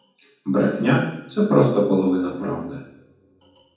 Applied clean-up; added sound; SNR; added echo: none; none; none; reverberation time 1.2 s.